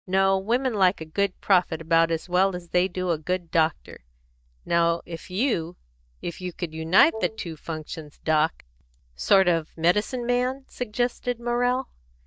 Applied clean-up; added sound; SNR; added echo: neural mask model DeepFilterNet 3.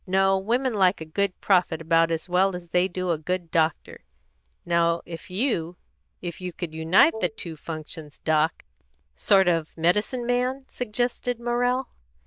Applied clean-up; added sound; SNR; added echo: neural diffusion model UNIVERSE++.